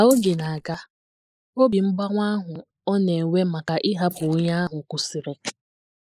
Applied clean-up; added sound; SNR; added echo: neural mask model Resemble Enhance denoiser.